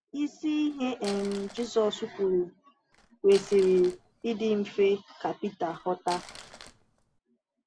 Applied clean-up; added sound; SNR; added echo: none; Crumpling, crinkling; 18 dB; none.